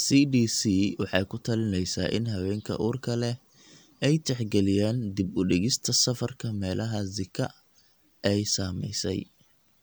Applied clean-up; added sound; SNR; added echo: none; none; none; none.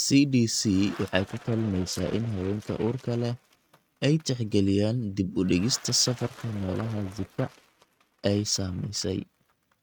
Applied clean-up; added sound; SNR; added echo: neural mask model RNNoise.